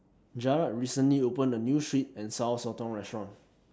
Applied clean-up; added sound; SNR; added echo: none; none; none; none.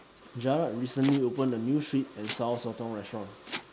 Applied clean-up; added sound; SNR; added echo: none; Domestic sounds, home sounds; 12 dB; none.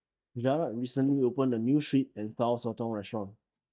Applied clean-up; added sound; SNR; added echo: neural mask model DeepFilterNet 3.